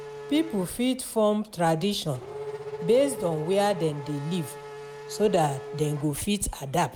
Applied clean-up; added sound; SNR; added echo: none; Race car, auto racing / Accelerating, revving, vroom; 13 dB; none.